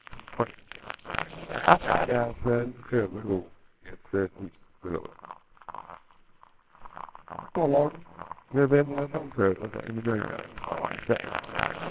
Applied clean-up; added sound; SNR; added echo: neural separator model SepFormer WHAMR!.